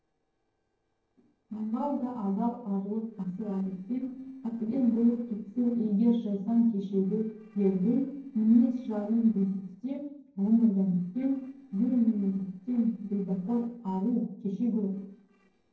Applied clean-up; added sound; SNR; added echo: neural separator model SepFormer DNS4.